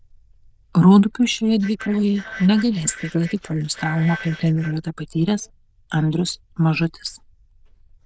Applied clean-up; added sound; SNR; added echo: neural diffusion model UNIVERSE++.